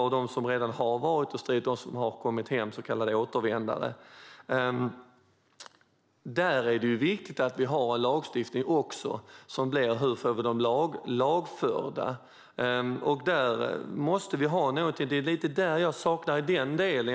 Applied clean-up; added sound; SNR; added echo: none; none; none; none.